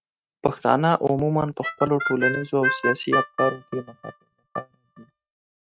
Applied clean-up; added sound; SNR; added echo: neural mask model RNNoise.